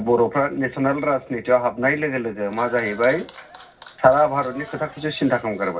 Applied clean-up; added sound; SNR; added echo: none; Applause / Clapping; 20 dB; reverberation time 0.4 s.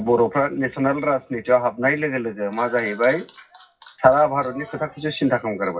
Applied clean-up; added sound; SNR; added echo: classical method WPE with log-MMSE.